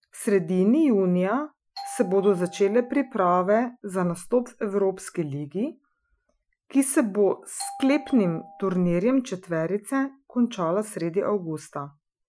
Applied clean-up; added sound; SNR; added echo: classical method Wiener filter.